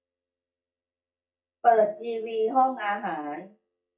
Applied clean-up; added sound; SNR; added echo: neural mask model DeepFilterNet 3.